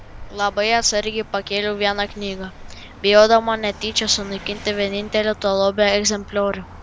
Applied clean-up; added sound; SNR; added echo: none; Vehicle; 17 dB; none.